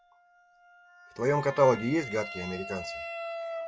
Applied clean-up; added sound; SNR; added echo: classical method log-MMSE.